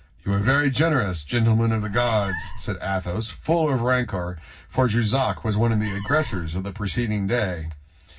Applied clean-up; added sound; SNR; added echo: none; Meow; 11 dB; reverberation time 0.4 s.